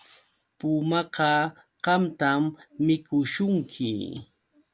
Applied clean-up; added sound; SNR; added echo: none; none; none; none.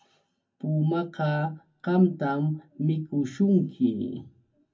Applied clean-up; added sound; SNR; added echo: none; none; none; reverberation time 0.3 s.